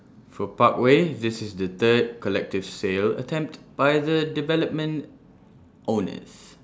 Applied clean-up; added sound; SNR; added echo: none; none; none; none.